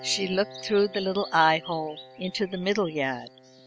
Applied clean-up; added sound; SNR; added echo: none; Bird vocalization, bird call, bird song + Piano; 17 dB; none.